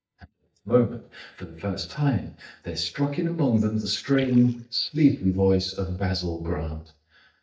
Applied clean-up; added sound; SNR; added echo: neural mask model DeepFilterNet 3.